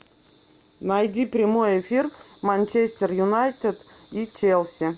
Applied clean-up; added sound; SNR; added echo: none; none; none; none.